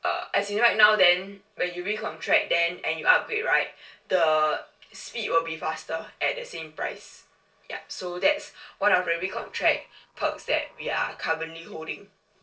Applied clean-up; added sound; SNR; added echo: neural separator model SepFormer DNS4.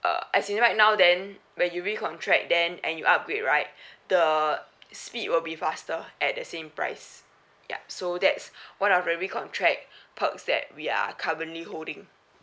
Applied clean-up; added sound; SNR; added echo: none; none; none; none.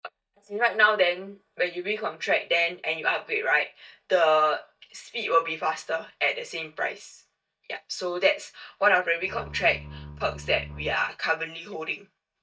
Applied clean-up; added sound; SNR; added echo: neural mask model DeepFilterNet 3.